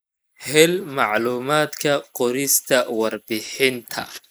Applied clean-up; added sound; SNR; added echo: neural mask model Resemble Enhance denoiser.